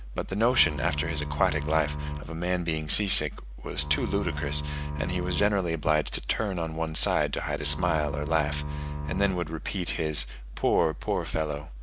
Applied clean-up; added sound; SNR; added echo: none; Bowed string instrument; 8 dB; none.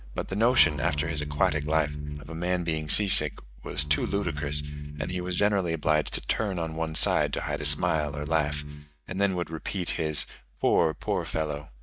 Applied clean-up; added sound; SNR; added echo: neural mask model DeepFilterNet 3.